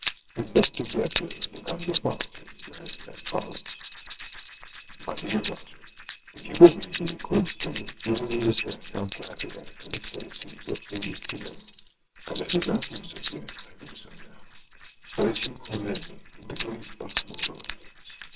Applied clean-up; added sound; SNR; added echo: neural separator model SepFormer WHAMR!.